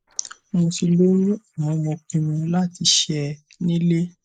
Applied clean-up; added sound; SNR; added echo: neural mask model Resemble Enhance denoiser.